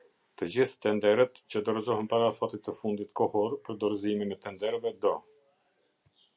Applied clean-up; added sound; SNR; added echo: none; none; none; none.